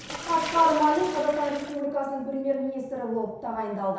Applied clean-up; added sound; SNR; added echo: none; Sink (filling or washing); 14 dB; reverberation time 0.7 s.